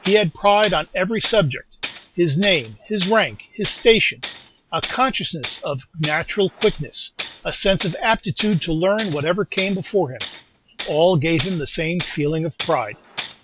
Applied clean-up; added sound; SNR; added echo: none; Tools; 10 dB; none.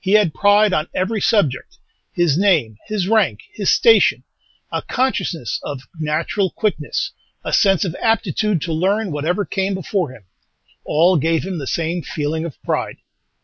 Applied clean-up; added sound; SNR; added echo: none; none; none; none.